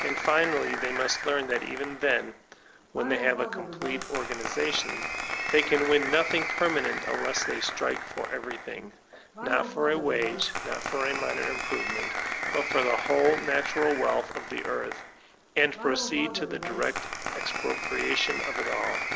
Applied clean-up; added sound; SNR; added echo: none; Applause; 4 dB; none.